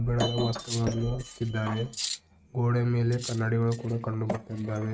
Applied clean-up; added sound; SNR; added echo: neural mask model RNNoise.